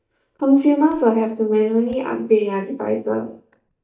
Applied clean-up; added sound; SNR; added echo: neural mask model DeepFilterNet 3.